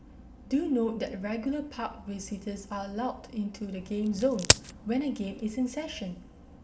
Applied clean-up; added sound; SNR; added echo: none; Crack; -2 dB; reverberation time 0.7 s.